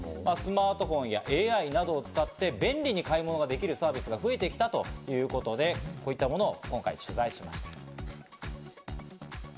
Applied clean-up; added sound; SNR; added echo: none; none; none; none.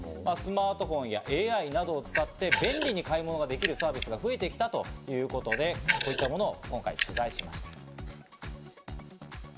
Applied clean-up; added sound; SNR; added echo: none; Camera; 0 dB; none.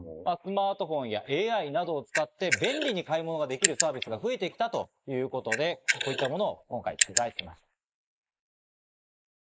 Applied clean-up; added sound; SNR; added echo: neural mask model Resemble Enhance denoiser.